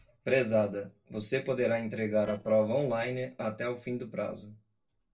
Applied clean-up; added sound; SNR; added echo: neural separator model SepFormer DNS4.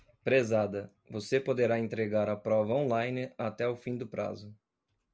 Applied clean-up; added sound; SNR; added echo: none; none; none; none.